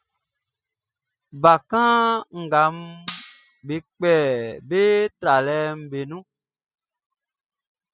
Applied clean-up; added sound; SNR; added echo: classical method spectral subtraction.